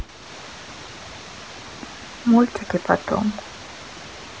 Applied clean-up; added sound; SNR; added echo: none; none; none; none.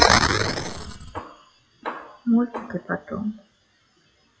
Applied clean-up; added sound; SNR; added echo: classical method WPE with log-MMSE.